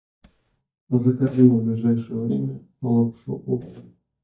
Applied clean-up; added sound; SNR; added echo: neural mask model DeepFilterNet 3.